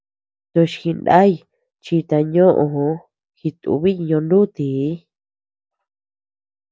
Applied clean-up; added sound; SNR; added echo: none; none; none; none.